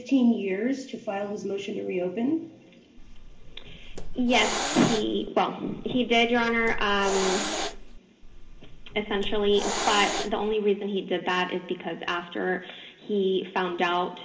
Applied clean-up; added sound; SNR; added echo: none; Hiss; 5 dB; reverberation time 2.3 s.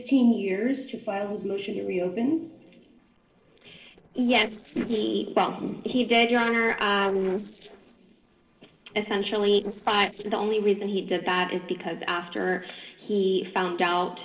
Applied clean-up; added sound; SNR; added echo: neural separator model SepFormer DNS4.